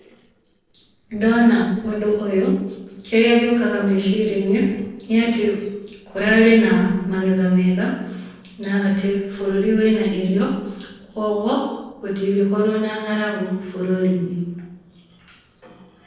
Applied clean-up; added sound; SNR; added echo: neural separator model SepFormer DNS4.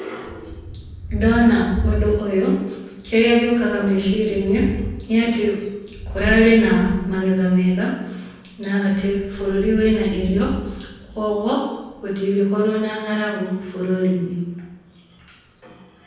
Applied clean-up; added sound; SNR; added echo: none; Thunder; 11 dB; reverberation time 1.1 s.